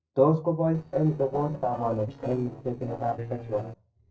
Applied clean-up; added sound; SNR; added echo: neural separator model SepFormer DNS4.